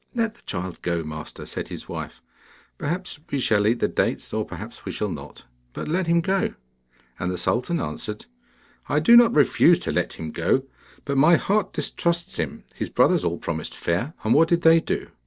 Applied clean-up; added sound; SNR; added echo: neural separator model SepFormer DNS4.